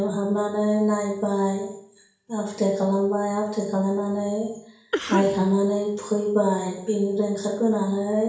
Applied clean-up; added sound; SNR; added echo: none; Cough; 7 dB; reverberation time 0.6 s.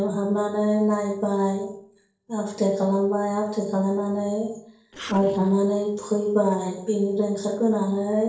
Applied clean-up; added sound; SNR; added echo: neural separator model SepFormer DNS4.